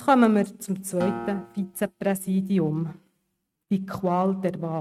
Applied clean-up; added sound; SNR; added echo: neural mask model RNNoise.